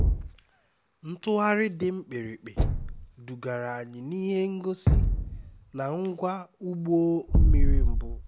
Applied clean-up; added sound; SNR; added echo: none; Thump, thud; -4 dB; none.